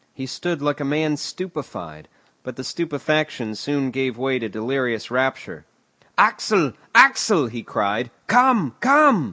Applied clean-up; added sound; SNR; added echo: none; none; none; none.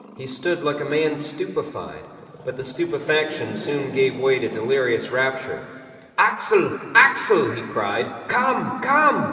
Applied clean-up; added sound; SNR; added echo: none; Growling; 19 dB; reverberation time 2.3 s.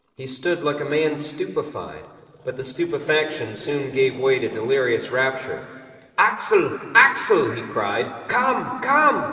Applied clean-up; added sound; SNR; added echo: neural separator model SepFormer DNS4.